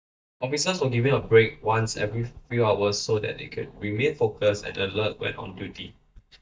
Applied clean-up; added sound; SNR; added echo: neural mask model DeepFilterNet 3.